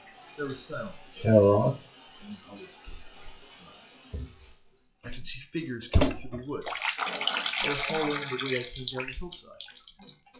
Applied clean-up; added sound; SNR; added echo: classical method WPE with log-MMSE.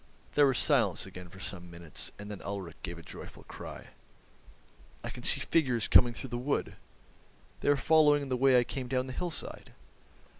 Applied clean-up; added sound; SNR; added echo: none; none; none; none.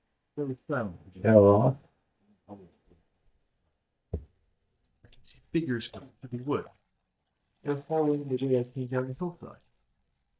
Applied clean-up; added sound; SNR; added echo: neural mask model DeepFilterNet 3.